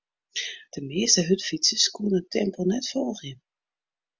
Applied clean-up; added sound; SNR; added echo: none; none; none; none.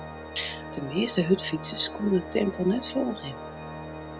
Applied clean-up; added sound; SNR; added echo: none; Organ; 12 dB; none.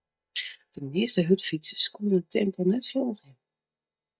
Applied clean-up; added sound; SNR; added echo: neural mask model DeepFilterNet 3.